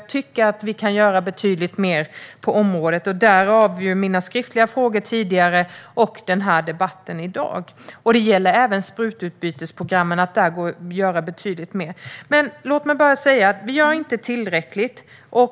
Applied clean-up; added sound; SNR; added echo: none; none; none; none.